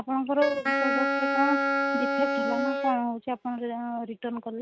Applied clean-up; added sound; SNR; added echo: neural mask model RNNoise.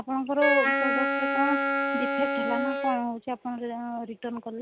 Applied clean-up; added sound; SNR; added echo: none; Wind instrument, woodwind instrument; -2 dB; none.